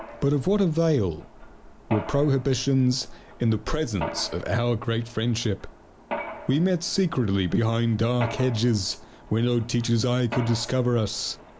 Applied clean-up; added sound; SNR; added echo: none; Mechanisms; 15 dB; none.